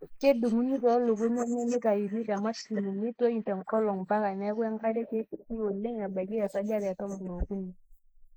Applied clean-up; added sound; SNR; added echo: neural mask model Resemble Enhance denoiser.